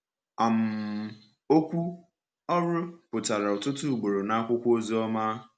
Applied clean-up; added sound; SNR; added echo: none; none; none; none.